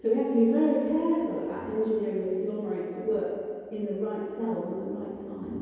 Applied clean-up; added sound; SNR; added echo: none; none; none; reverberation time 2.2 s.